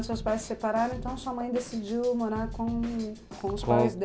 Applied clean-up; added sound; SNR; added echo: none; Drum kit; 12 dB; none.